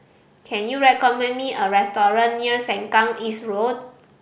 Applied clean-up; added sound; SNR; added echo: none; none; none; none.